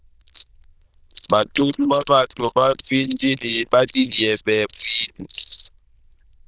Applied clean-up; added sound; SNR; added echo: neural diffusion model UNIVERSE++.